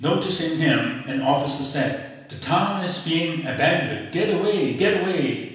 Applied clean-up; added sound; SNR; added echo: none; none; none; reverberation time 0.9 s.